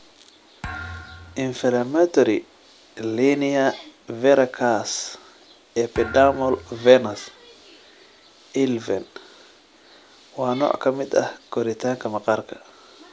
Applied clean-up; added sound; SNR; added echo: none; Thump, thud; 15 dB; none.